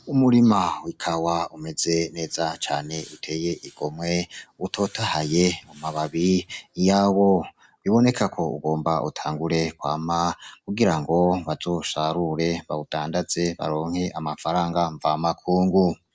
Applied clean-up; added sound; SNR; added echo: none; none; none; none.